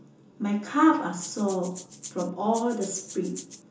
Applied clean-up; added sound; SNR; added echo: none; Rattle (instrument); 16 dB; reverberation time 0.7 s.